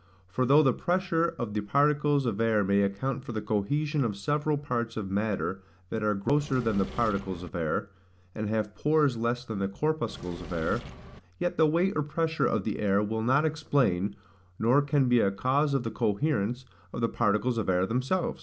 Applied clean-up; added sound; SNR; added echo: none; Engine / Mechanisms; 14 dB; none.